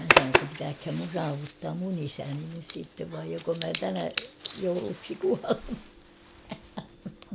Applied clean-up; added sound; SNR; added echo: none; Zipper (clothing); -1 dB; none.